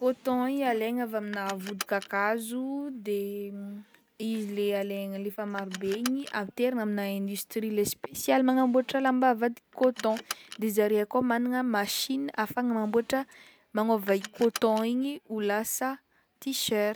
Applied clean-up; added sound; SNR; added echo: none; Car; 19 dB; none.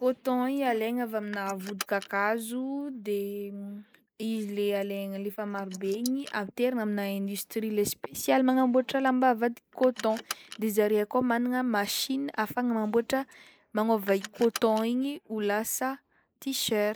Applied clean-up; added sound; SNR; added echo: neural mask model Resemble Enhance denoiser.